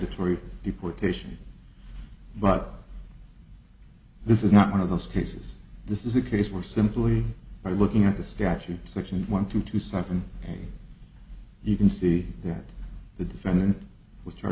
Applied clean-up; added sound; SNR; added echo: none; none; none; none.